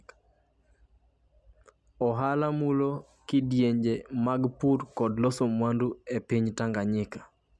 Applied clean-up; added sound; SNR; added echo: none; none; none; none.